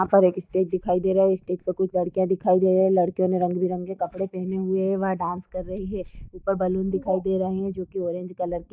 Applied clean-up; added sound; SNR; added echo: neural mask model DeepFilterNet 3.